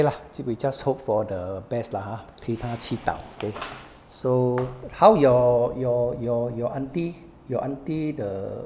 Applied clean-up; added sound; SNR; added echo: none; none; none; none.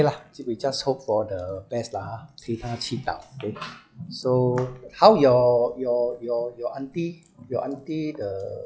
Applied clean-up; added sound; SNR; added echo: classical method log-MMSE.